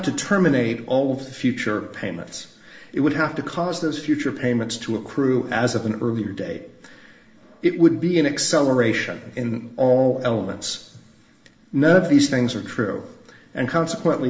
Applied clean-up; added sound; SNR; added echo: none; Piano; 20 dB; reverberation time 0.6 s.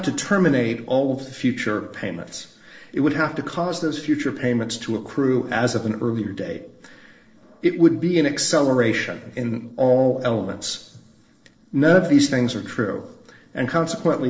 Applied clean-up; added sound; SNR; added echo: neural separator model SepFormer DNS4.